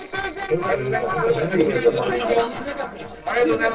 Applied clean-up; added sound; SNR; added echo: neural separator model SepFormer DNS4.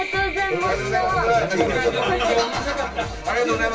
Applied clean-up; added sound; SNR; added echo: none; Walk, footsteps; 18 dB; reverberation time 0.1 s.